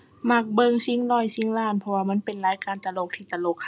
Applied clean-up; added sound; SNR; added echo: none; none; none; none.